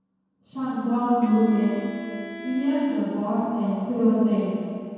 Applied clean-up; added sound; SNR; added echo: none; Bowed string instrument; 17 dB; reverberation time 2.1 s.